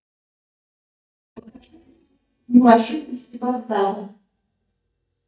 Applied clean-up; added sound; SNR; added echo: neural mask model DeepFilterNet 3.